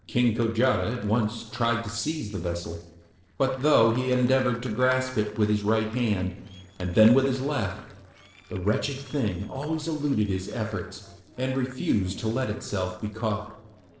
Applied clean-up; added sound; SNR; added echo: neural separator model SepFormer DNS4.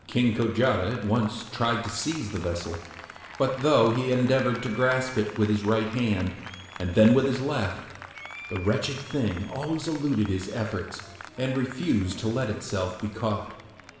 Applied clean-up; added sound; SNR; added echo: none; Applause; 18 dB; reverberation time 1.3 s.